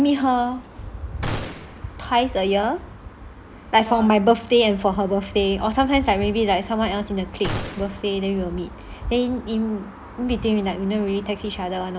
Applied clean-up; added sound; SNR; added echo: none; Gunshot, gunfire; 11 dB; none.